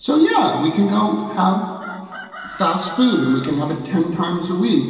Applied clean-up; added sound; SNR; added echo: none; Chicken, rooster; 16 dB; reverberation time 2.4 s.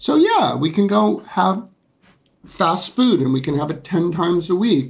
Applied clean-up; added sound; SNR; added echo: none; none; none; none.